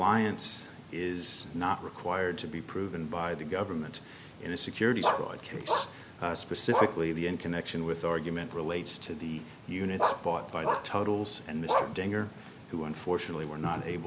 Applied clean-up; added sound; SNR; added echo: none; Bark; 1 dB; none.